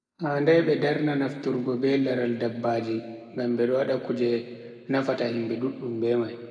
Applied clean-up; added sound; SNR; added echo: none; none; none; reverberation time 1.7 s.